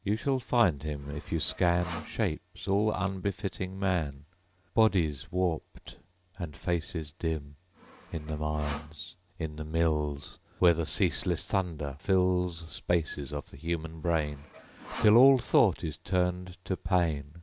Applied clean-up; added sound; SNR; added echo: none; Sawing; 16 dB; none.